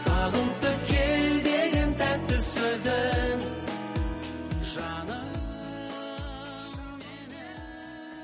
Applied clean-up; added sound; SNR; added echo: none; Wind instrument, woodwind instrument; 16 dB; none.